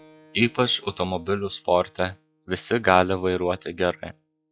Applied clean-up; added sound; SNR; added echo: classical method log-MMSE.